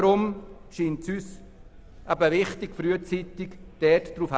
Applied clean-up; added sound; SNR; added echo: none; Thunderstorm; 20 dB; none.